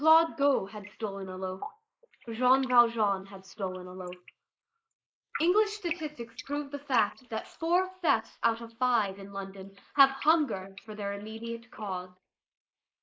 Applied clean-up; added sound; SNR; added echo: neural mask model Resemble Enhance denoiser.